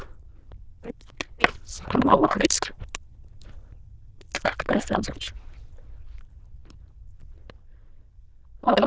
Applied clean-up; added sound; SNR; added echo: neural diffusion model UNIVERSE++.